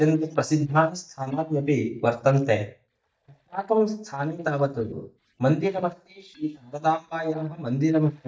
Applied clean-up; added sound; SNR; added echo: neural mask model DeepFilterNet 3.